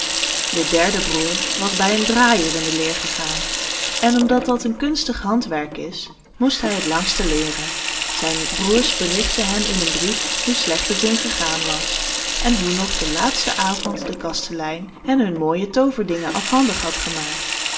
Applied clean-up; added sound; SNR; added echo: none; Sink (filling or washing) / Water tap, faucet; 3 dB; reverberation time 0.7 s.